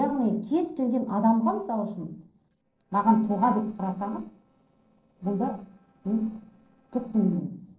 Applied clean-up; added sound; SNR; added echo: neural separator model SepFormer DNS4.